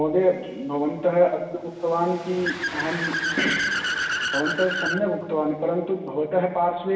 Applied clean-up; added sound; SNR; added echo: none; Accelerating, revving, vroom / Car; 6 dB; reverberation time 1.2 s.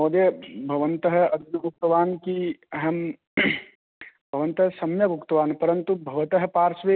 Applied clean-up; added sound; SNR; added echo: none; none; none; none.